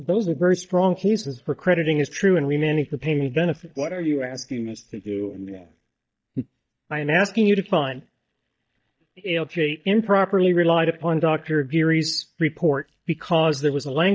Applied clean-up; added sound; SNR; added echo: neural mask model DeepFilterNet 3.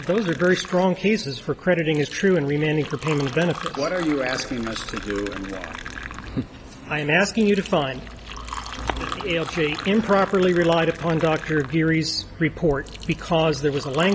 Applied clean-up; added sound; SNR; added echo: none; Fill (with liquid); 15 dB; none.